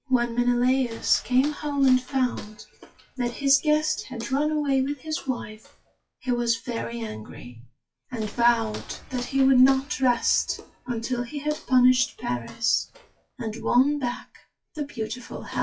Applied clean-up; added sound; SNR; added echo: classical method WPE with log-MMSE.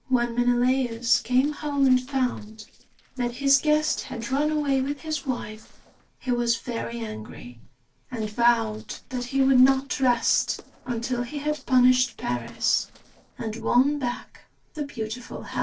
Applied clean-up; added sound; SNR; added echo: neural separator model SepFormer DNS4.